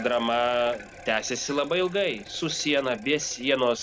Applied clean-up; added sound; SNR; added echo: none; Bicycle; 18 dB; none.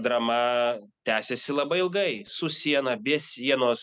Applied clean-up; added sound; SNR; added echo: none; none; none; none.